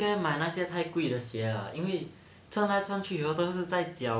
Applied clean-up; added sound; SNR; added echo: none; none; none; none.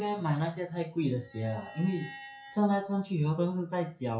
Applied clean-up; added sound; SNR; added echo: classical method WPE with log-MMSE.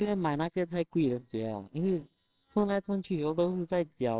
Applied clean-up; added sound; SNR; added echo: neural separator model SepFormer WHAMR!.